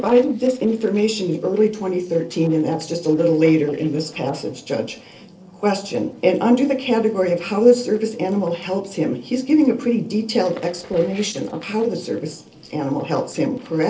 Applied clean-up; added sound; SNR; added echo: neural separator model SepFormer DNS4.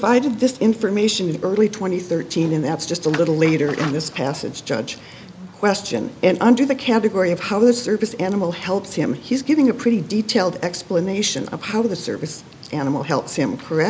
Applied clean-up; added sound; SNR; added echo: none; none; none; none.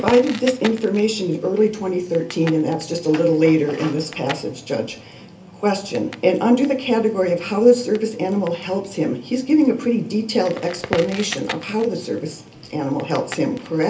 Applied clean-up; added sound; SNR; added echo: none; Crackle; 17 dB; reverberation time 0.3 s.